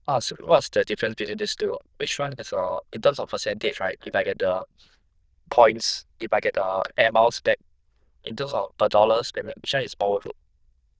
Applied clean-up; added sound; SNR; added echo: neural diffusion model UNIVERSE++.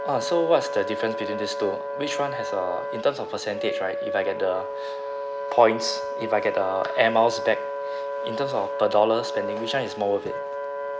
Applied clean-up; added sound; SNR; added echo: none; Wind instrument, woodwind instrument; 5 dB; none.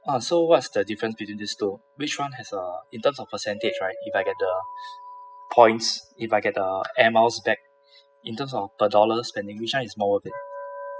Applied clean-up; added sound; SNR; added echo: classical method spectral subtraction.